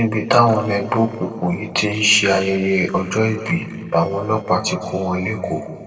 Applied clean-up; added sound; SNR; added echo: neural separator model SepFormer DNS4.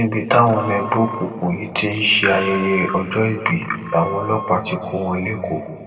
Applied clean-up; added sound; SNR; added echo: none; Wind instrument, woodwind instrument; 13 dB; reverberation time 2.1 s.